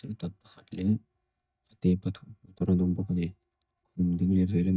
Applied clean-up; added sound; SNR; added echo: neural mask model DeepFilterNet 3.